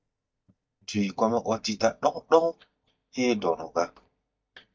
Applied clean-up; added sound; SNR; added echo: neural mask model DeepFilterNet 3.